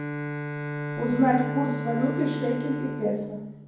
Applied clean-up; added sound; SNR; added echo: none; Bowed string instrument; 5 dB; reverberation time 1.2 s.